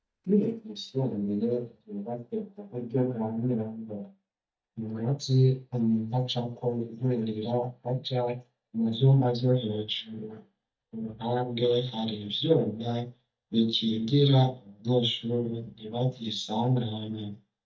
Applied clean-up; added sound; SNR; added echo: neural mask model DeepFilterNet 3.